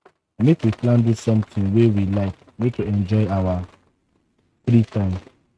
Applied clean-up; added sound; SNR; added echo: neural mask model RNNoise.